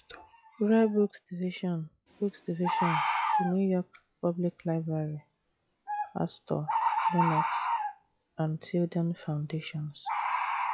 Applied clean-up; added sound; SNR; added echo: classical method log-MMSE.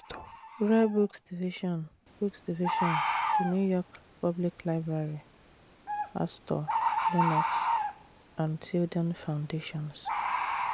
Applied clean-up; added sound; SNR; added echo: none; Bird; 2 dB; none.